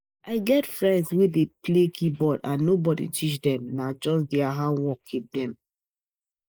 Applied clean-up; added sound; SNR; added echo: neural mask model Resemble Enhance denoiser.